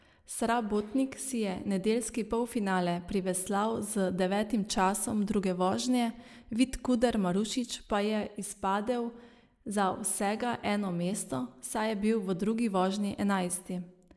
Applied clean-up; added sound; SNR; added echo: neural mask model Resemble Enhance denoiser.